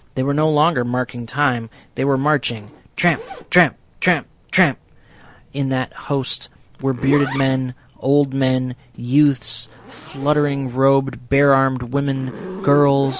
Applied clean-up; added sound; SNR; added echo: none; Zipper (clothing); 17 dB; none.